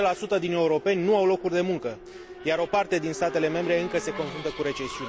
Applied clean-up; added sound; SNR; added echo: none; Race car, auto racing / Accelerating, revving, vroom; 14 dB; none.